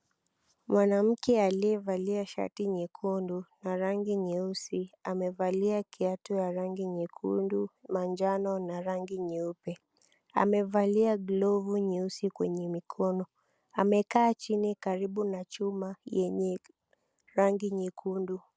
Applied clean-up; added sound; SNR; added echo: none; none; none; none.